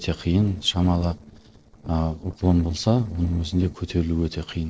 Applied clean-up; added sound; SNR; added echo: neural separator model SepFormer DNS4.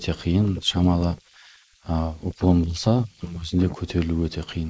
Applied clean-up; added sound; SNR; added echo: neural mask model Resemble Enhance denoiser.